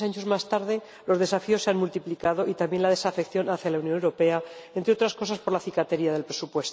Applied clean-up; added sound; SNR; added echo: none; none; none; none.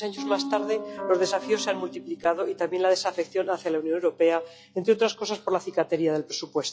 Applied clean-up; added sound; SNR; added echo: classical method log-MMSE.